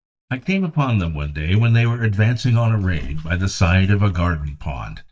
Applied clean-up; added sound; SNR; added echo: neural mask model DeepFilterNet 3.